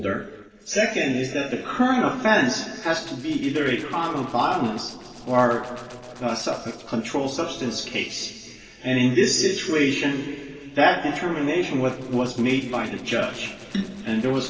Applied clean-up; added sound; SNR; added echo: neural separator model SepFormer DNS4.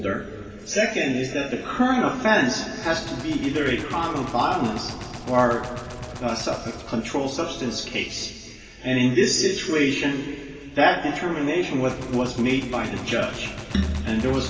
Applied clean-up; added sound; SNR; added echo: none; Gunshot, gunfire; 17 dB; reverberation time 2.4 s.